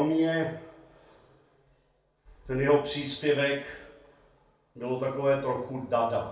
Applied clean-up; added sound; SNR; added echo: none; none; none; reverberation time 0.4 s.